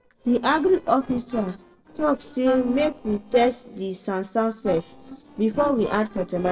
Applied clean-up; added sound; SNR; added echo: neural separator model SepFormer DNS4.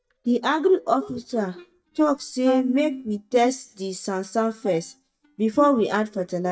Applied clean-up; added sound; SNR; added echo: neural mask model DeepFilterNet 3.